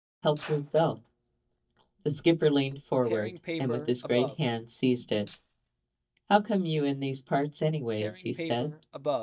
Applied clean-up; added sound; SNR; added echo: neural mask model DeepFilterNet 3.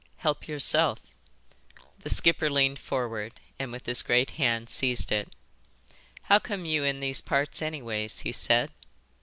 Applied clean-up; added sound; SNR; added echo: none; none; none; none.